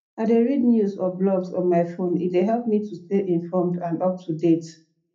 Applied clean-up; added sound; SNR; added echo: none; none; none; reverberation time 0.3 s.